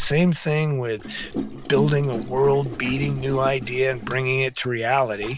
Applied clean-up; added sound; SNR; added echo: none; Gurgling; 11 dB; none.